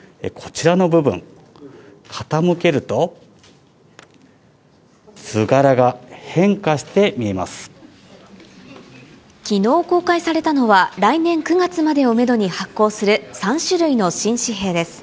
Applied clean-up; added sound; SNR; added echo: none; none; none; none.